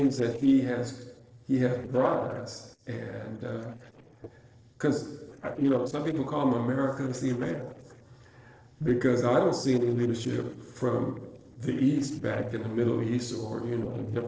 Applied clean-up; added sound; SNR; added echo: neural separator model SepFormer DNS4.